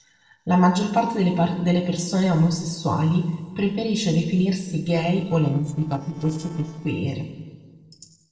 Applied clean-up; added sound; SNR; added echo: neural separator model SepFormer DNS4.